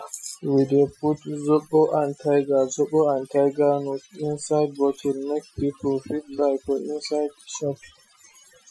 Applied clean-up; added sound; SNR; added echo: classical method Wiener filter.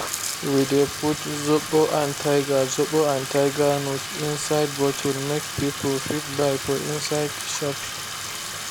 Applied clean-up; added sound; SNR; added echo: none; Bathtub (filling or washing); 7 dB; none.